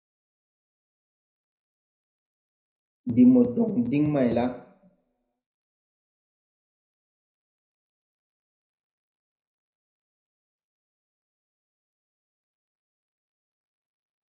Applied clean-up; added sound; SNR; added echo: none; none; none; reverberation time 0.5 s.